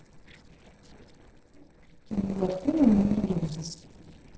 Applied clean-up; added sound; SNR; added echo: neural separator model SepFormer DNS4.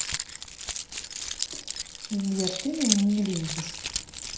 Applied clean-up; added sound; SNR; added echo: none; Keys jangling; 3 dB; reverberation time 0.7 s.